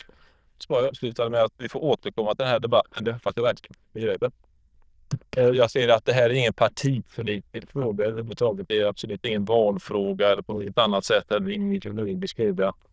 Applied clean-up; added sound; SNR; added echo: neural diffusion model UNIVERSE++.